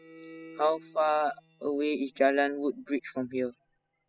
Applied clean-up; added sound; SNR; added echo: classical method spectral subtraction.